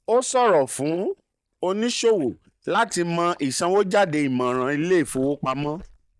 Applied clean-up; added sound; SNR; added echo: neural mask model DeepFilterNet 3.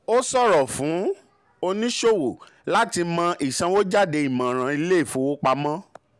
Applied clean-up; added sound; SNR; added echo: none; none; none; none.